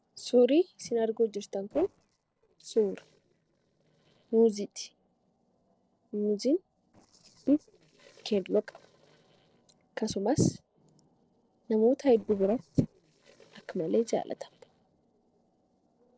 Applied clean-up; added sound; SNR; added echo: neural separator model SepFormer DNS4.